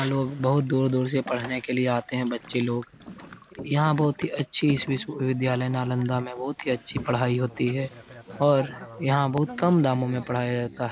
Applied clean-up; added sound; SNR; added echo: none; Boat, Water vehicle; 17 dB; none.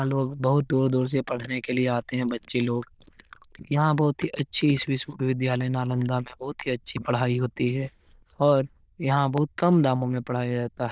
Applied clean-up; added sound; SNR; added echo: neural diffusion model UNIVERSE++.